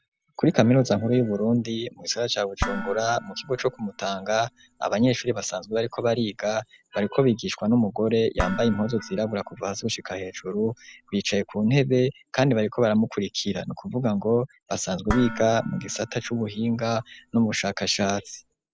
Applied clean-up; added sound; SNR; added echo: none; Dishes, pots, and pans; 12 dB; none.